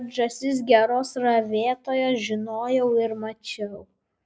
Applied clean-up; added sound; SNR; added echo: none; none; none; none.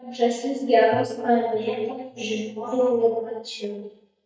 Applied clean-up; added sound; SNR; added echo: neural mask model DeepFilterNet 3.